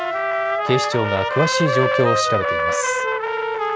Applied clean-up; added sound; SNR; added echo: none; Trumpet + Wind instrument, woodwind instrument; -3 dB; none.